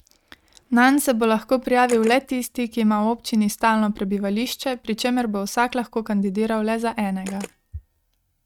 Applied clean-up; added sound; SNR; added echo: neural mask model RNNoise.